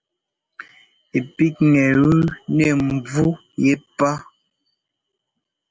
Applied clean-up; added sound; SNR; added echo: none; none; none; none.